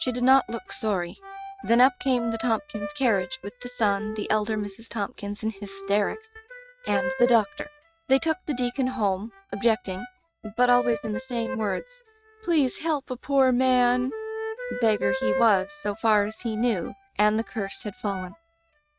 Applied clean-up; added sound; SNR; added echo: neural mask model RNNoise.